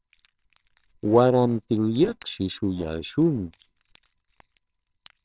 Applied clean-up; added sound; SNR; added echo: neural separator model SepFormer WHAMR!.